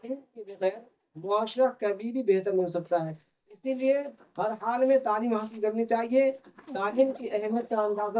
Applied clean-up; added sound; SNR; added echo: neural mask model DeepFilterNet 3.